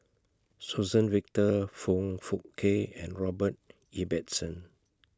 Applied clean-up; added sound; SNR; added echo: none; none; none; none.